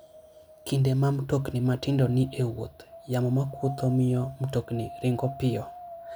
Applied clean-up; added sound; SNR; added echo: none; Wind; 17 dB; none.